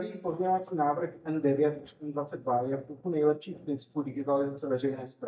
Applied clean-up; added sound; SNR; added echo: neural mask model DeepFilterNet 3.